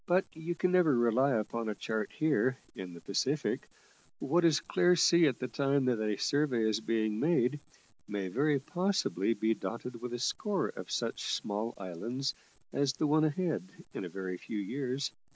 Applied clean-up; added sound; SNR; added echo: none; none; none; none.